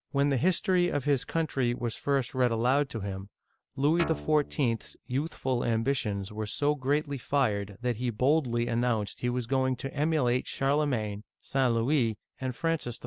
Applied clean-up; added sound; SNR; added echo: none; Guitar; 11 dB; none.